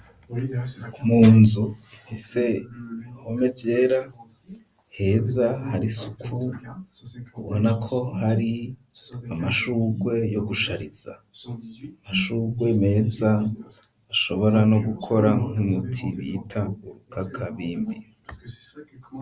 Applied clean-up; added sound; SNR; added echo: none; none; none; none.